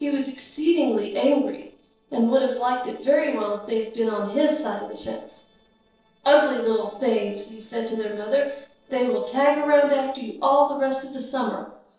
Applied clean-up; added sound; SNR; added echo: neural separator model SepFormer DNS4.